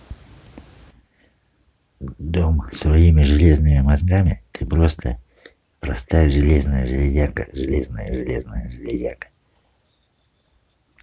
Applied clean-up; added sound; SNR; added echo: none; none; none; none.